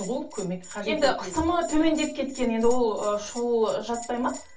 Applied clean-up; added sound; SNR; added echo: none; Bell; 19 dB; reverberation time 0.3 s.